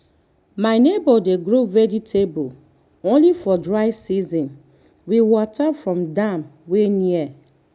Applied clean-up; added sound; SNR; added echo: none; none; none; none.